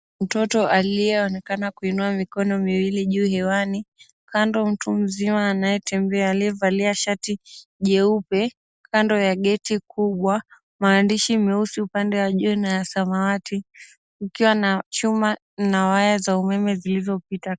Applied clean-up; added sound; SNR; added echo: none; none; none; none.